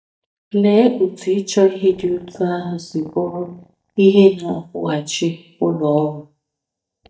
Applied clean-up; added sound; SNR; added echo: neural mask model DeepFilterNet 3.